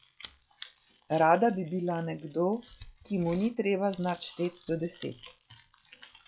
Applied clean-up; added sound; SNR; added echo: classical method log-MMSE.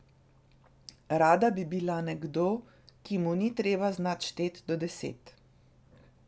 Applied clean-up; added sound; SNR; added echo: none; none; none; none.